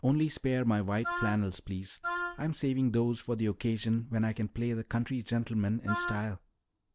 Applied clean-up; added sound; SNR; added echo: none; Wind instrument, woodwind instrument; 7 dB; none.